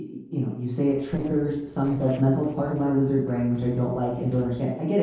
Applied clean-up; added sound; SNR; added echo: neural separator model SepFormer DNS4.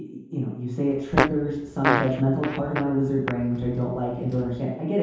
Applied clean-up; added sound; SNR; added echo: none; Fart; 4 dB; reverberation time 0.8 s.